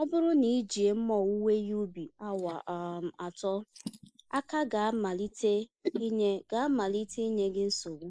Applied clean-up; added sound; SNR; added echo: neural mask model Resemble Enhance denoiser.